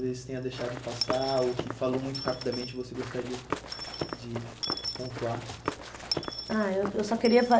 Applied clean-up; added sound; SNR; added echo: none; Coin (dropping) / Dishes, pots, and pans + Run; 7 dB; none.